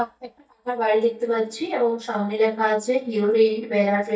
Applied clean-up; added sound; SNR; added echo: neural mask model DeepFilterNet 3.